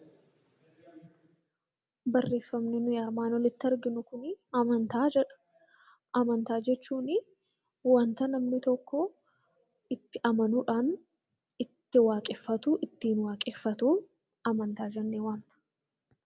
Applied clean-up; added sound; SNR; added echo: none; none; none; none.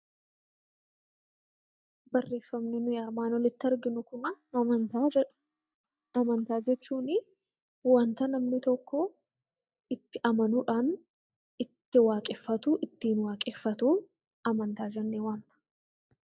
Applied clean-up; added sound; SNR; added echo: neural mask model DeepFilterNet 3.